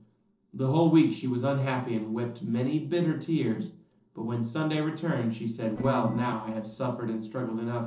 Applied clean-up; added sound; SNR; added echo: neural separator model SepFormer DNS4.